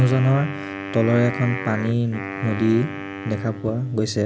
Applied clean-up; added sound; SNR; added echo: none; Wind instrument, woodwind instrument; 10 dB; none.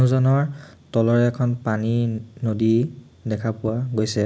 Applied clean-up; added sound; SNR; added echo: none; none; none; none.